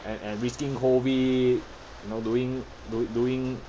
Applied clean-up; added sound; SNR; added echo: none; Rain; 19 dB; none.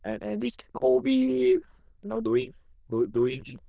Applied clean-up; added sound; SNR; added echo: neural diffusion model UNIVERSE++.